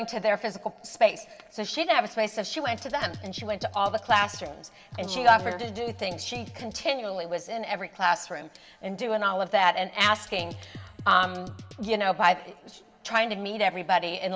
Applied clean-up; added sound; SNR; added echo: none; Drum kit; 16 dB; reverberation time 2.3 s.